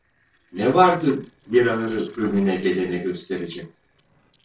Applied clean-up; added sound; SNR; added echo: neural separator model SepFormer DNS4.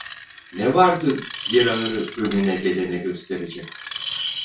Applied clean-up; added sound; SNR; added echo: none; Screech; 10 dB; reverberation time 0.2 s.